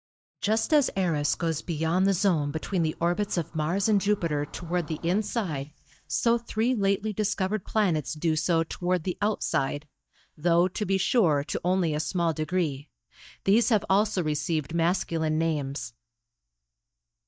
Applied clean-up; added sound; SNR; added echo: neural mask model DeepFilterNet 3.